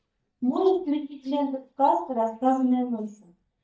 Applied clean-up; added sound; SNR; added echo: neural mask model DeepFilterNet 3.